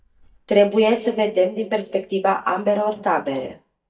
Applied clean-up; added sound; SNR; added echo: neural mask model DeepFilterNet 3.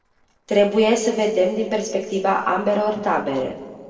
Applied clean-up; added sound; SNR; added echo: neural separator model SepFormer DNS4.